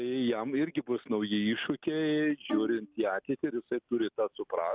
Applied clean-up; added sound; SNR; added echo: none; Bowed string instrument; 9 dB; none.